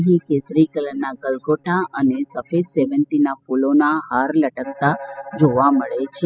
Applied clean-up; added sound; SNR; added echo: classical method spectral subtraction.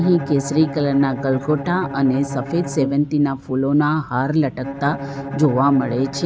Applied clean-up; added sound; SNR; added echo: none; Bowed string instrument; 10 dB; none.